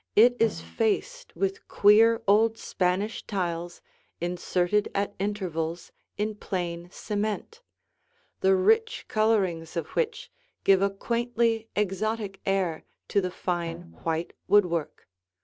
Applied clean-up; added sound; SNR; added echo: none; Bowed string instrument; 17 dB; none.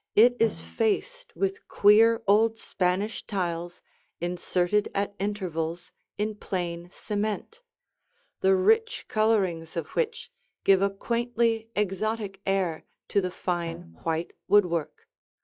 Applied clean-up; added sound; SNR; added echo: classical method log-MMSE.